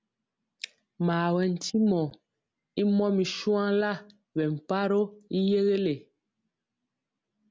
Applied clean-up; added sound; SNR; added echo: none; none; none; none.